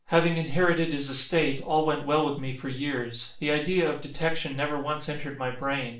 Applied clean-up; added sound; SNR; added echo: none; none; none; reverberation time 0.4 s.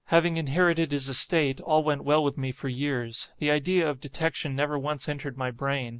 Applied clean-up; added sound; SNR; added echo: none; none; none; none.